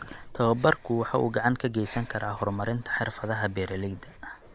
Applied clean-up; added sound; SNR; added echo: none; Breathing; 18 dB; none.